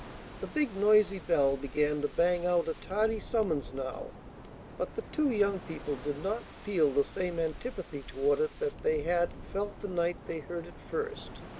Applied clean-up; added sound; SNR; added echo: none; Waves, surf; 14 dB; none.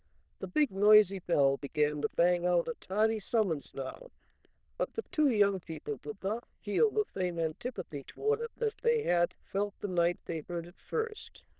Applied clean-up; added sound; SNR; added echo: neural diffusion model UNIVERSE++.